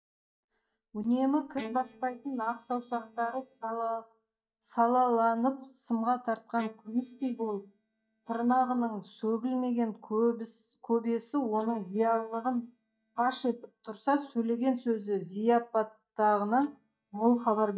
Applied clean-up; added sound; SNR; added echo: neural mask model DeepFilterNet 3.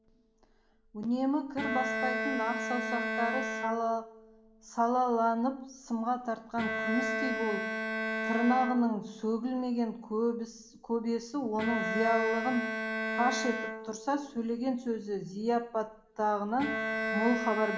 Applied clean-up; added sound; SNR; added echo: none; Bowed string instrument; 4 dB; reverberation time 0.6 s.